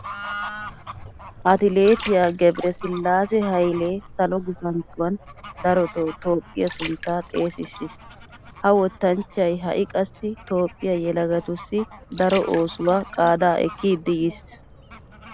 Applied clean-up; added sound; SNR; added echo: none; Bird / Fowl + Water; 15 dB; none.